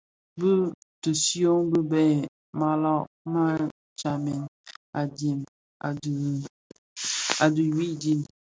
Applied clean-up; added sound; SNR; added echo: none; none; none; none.